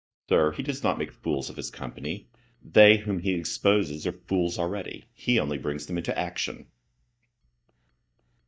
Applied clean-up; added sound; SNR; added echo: neural mask model DeepFilterNet 3.